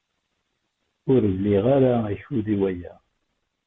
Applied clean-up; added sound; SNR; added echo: none; none; none; none.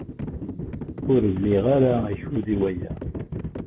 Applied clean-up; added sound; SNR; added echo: none; Livestock, farm animals, working animals; 8 dB; none.